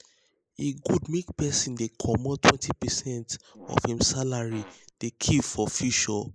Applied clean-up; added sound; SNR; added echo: neural mask model Resemble Enhance denoiser.